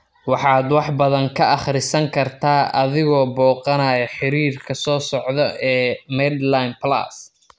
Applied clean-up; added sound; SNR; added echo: none; none; none; none.